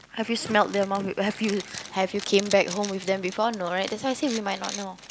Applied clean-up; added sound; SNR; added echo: none; Zipper (clothing); 14 dB; none.